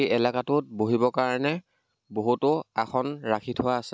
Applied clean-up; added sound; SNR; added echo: none; none; none; none.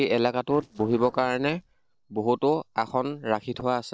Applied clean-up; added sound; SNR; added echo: neural separator model SepFormer DNS4.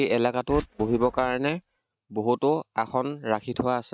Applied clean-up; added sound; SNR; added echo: neural mask model RNNoise.